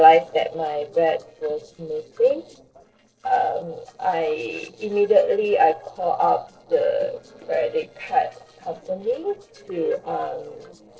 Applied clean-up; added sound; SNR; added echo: neural separator model SepFormer DNS4.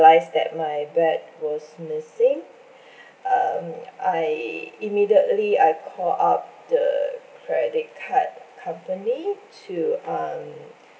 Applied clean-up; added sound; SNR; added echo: none; none; none; none.